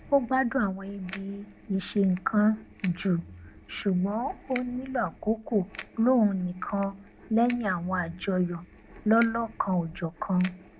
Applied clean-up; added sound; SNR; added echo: none; Crackle; 15 dB; none.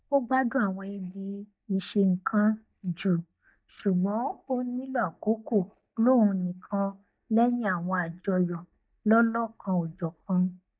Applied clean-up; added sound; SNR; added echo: neural mask model DeepFilterNet 3.